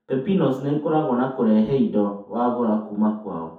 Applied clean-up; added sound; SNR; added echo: none; none; none; reverberation time 0.5 s.